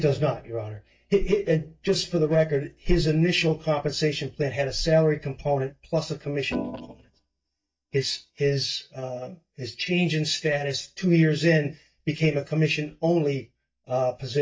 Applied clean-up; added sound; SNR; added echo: neural mask model DeepFilterNet 3.